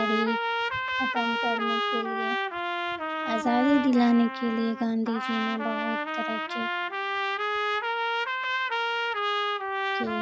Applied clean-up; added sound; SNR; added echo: none; Trumpet; -1 dB; none.